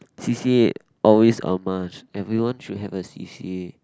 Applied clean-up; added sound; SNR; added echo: none; none; none; none.